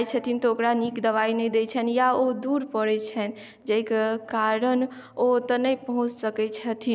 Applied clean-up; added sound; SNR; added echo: none; none; none; none.